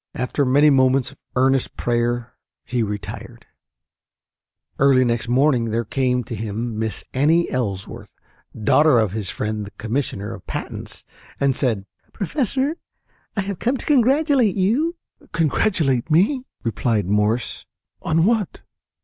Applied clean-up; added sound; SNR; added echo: none; none; none; none.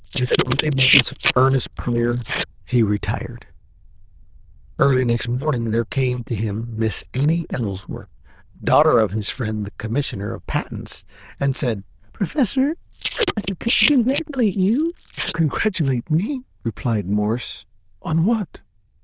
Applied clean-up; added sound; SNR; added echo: neural diffusion model UNIVERSE++.